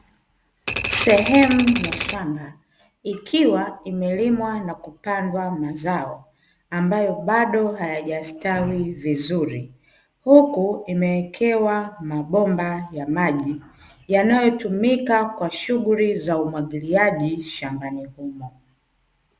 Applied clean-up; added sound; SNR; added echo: none; Typewriter; 5 dB; none.